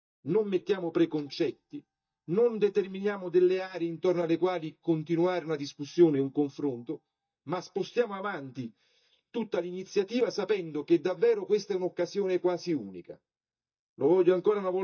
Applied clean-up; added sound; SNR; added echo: neural mask model DeepFilterNet 3.